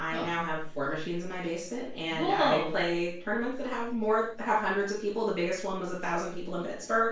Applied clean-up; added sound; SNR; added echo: none; none; none; reverberation time 0.4 s.